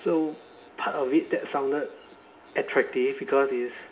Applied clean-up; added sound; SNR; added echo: none; none; none; reverberation time 0.3 s.